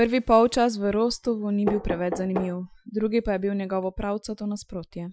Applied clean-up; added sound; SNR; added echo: classical method Wiener filter.